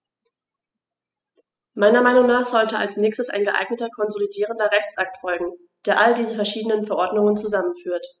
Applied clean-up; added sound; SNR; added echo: classical method spectral subtraction.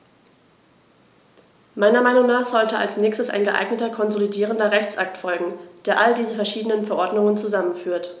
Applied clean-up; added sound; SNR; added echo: none; none; none; none.